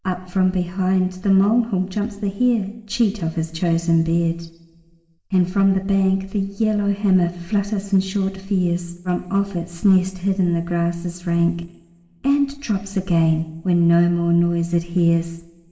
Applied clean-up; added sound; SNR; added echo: none; none; none; reverberation time 1.9 s.